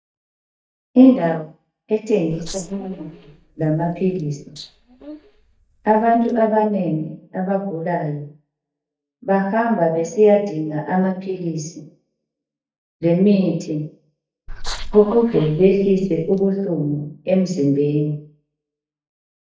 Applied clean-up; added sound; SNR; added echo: neural mask model DeepFilterNet 3.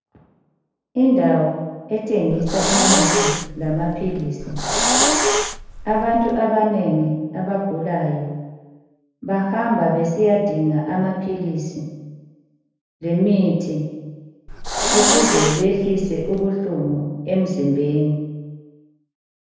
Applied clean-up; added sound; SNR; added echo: none; Hiss; -1 dB; reverberation time 1.2 s.